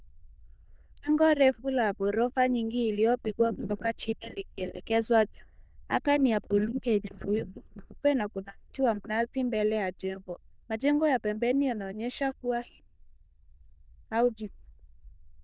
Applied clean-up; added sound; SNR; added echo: neural diffusion model UNIVERSE++.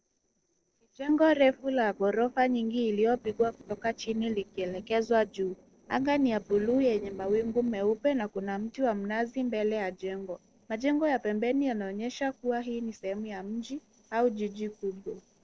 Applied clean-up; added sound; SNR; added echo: neural separator model SepFormer DNS4.